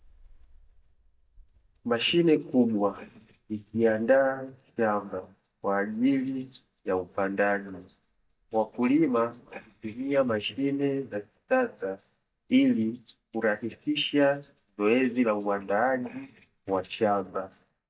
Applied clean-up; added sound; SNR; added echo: neural mask model DeepFilterNet 3.